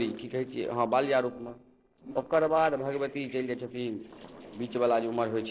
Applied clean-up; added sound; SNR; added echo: neural separator model SepFormer DNS4.